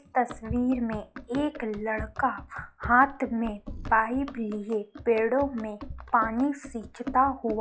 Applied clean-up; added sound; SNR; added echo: classical method log-MMSE.